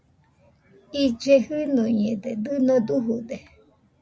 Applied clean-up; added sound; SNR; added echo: none; none; none; none.